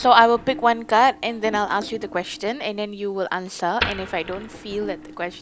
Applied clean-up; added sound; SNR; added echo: none; Wood; 14 dB; none.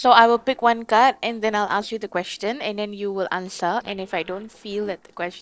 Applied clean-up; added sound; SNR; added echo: neural separator model SepFormer DNS4.